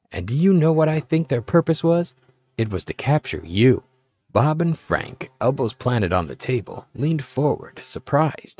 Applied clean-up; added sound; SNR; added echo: neural mask model RNNoise.